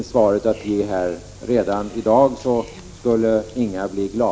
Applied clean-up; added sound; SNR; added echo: none; none; none; none.